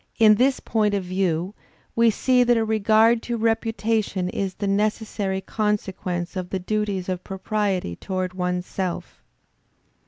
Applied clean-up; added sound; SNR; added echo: none; none; none; none.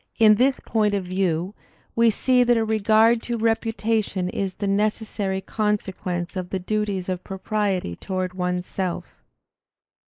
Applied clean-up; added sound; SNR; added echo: neural mask model Resemble Enhance denoiser.